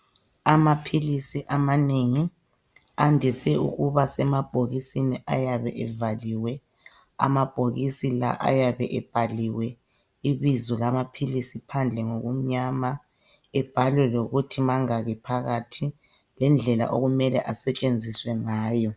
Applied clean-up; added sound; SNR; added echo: none; none; none; none.